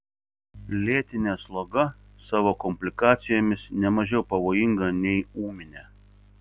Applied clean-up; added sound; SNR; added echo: none; none; none; none.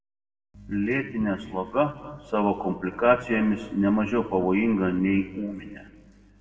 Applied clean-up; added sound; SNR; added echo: none; none; none; reverberation time 1.4 s.